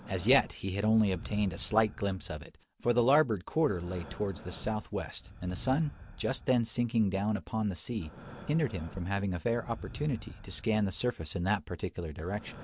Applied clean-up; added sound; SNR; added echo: none; Breathing; 17 dB; none.